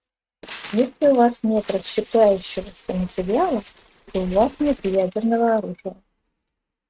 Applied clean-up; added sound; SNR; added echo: neural mask model RNNoise.